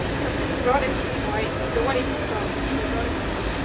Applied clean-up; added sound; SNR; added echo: none; Train; -4 dB; reverberation time 0.1 s.